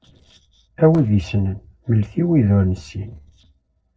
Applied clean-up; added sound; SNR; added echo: neural separator model SepFormer DNS4.